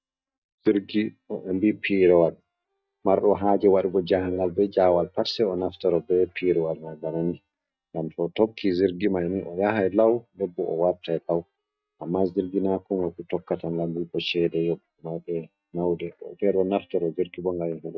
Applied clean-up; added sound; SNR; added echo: neural mask model DeepFilterNet 3.